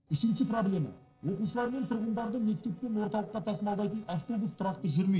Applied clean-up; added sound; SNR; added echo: neural separator model SepFormer DNS4.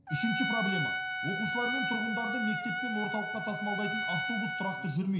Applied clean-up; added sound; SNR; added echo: none; Trumpet; 0 dB; reverberation time 0.5 s.